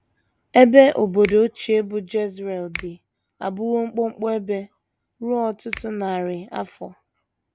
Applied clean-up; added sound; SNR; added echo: none; Finger snapping; 19 dB; none.